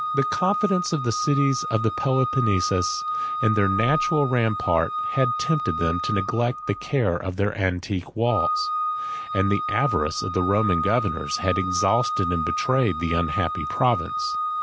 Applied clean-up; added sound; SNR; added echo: none; Organ; 4 dB; none.